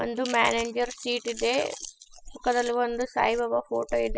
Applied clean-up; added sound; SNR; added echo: classical method spectral subtraction.